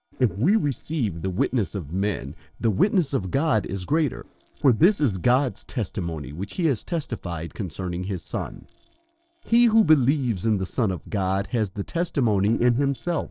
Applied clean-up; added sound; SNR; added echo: neural separator model SepFormer DNS4.